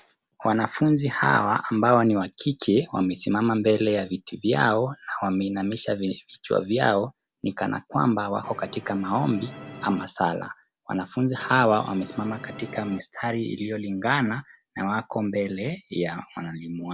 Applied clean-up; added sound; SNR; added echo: none; Musical instrument; 16 dB; none.